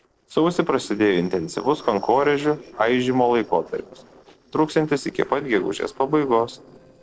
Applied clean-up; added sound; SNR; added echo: neural separator model SepFormer DNS4.